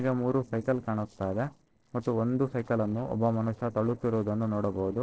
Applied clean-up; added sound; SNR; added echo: neural separator model SepFormer DNS4.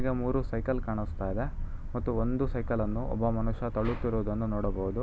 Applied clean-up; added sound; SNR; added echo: none; none; none; none.